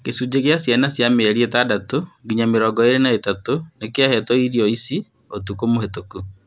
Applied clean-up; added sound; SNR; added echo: none; none; none; none.